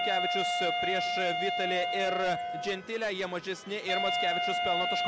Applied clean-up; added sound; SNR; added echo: none; Wind instrument, woodwind instrument; -2 dB; none.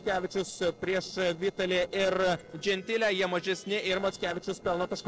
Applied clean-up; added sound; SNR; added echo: neural separator model SepFormer DNS4.